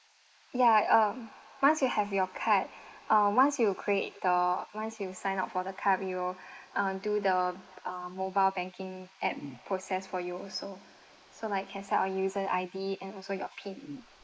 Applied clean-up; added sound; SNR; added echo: neural mask model Resemble Enhance denoiser.